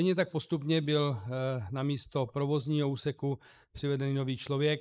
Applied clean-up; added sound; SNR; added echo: neural mask model Resemble Enhance denoiser.